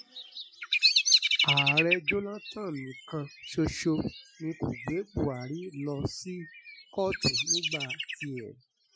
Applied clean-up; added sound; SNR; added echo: classical method Wiener filter.